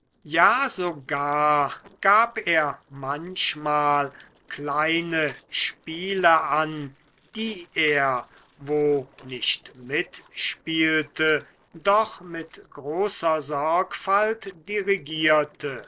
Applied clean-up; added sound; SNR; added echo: neural separator model SepFormer DNS4.